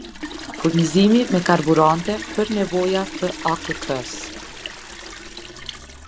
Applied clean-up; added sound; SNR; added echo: none; Toilet flush + Splash, splatter; 12 dB; none.